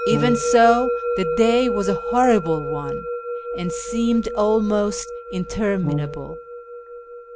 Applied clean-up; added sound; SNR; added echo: none; Brass instrument + Musical instrument; 4 dB; none.